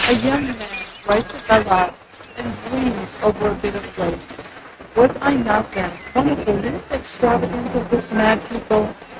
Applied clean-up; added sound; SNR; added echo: neural mask model RNNoise.